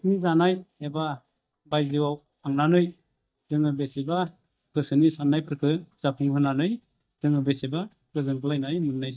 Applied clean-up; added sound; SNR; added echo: neural mask model DeepFilterNet 3.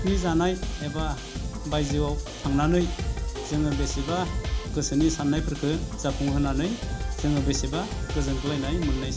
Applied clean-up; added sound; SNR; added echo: none; Drum kit; 2 dB; reverberation time 0.4 s.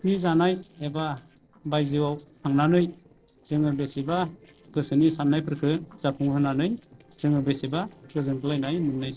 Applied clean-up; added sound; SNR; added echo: neural separator model SepFormer DNS4.